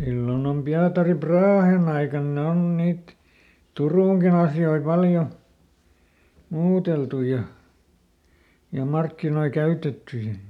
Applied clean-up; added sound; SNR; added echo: none; none; none; none.